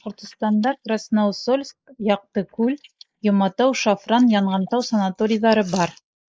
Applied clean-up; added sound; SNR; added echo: neural mask model Resemble Enhance denoiser.